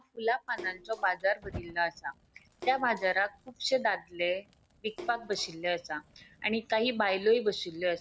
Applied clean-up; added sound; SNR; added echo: none; Fire + Splash, splatter; 19 dB; none.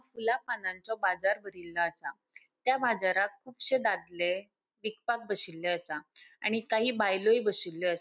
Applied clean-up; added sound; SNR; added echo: none; none; none; none.